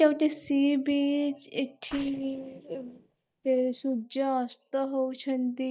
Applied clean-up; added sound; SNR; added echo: neural mask model DeepFilterNet 3.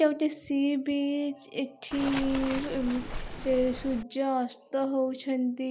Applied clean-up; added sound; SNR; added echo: none; Waves, surf; 8 dB; none.